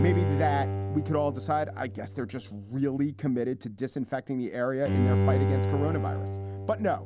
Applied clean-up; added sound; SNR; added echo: none; Bowed string instrument; 0 dB; none.